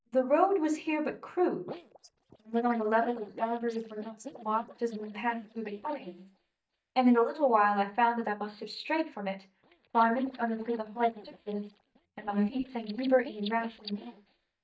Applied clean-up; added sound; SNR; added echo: neural mask model DeepFilterNet 3.